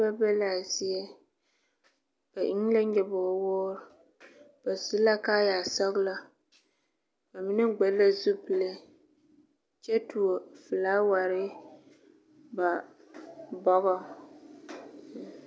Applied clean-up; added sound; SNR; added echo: none; none; none; none.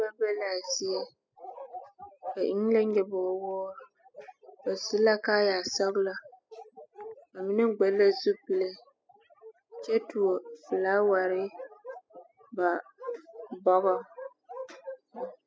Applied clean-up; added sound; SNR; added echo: classical method spectral subtraction.